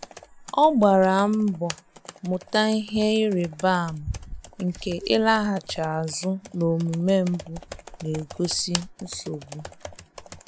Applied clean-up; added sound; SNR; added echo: none; Computer keyboard; 16 dB; none.